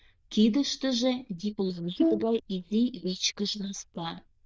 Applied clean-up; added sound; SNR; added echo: neural diffusion model UNIVERSE++.